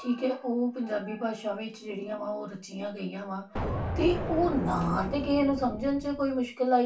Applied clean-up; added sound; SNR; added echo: none; Explosion; 5 dB; reverberation time 0.2 s.